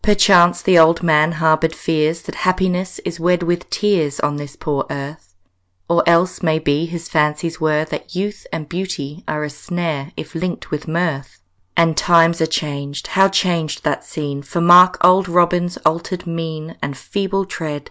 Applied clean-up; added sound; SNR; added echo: none; none; none; none.